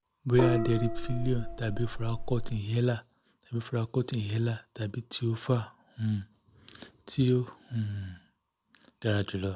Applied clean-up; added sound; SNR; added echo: none; Gong; 0 dB; none.